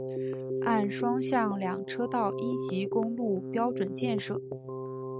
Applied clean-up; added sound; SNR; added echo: neural mask model RNNoise.